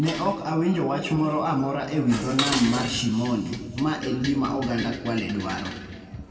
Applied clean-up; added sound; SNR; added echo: none; Dishes, pots, and pans; 11 dB; reverberation time 2.0 s.